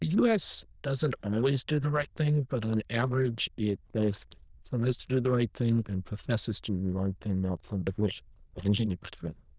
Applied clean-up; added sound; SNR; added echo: neural diffusion model UNIVERSE++.